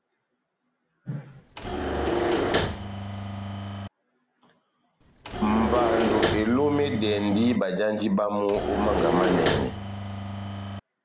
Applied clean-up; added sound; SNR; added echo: none; Engine / Mechanisms; 0 dB; none.